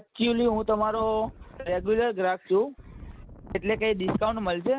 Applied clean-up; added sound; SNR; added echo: none; Wind; 16 dB; none.